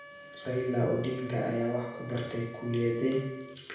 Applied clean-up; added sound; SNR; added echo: none; Wind instrument, woodwind instrument; 16 dB; reverberation time 0.9 s.